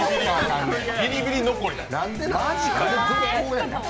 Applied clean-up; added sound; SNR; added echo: none; Raindrop / Drip; 19 dB; none.